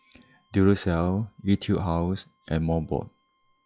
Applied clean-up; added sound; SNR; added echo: classical method log-MMSE.